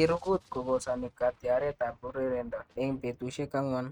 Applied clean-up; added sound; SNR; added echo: neural mask model RNNoise.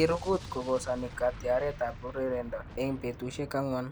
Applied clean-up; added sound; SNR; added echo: none; Explosion; 13 dB; none.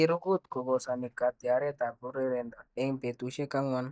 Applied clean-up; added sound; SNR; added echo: neural mask model DeepFilterNet 3.